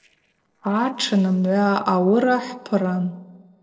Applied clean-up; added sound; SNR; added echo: neural separator model SepFormer DNS4.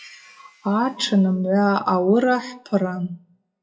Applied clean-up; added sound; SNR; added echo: classical method WPE with log-MMSE.